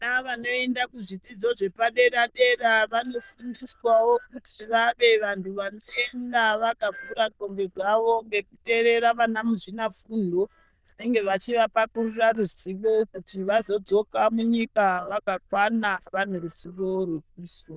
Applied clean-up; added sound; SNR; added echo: neural diffusion model UNIVERSE++.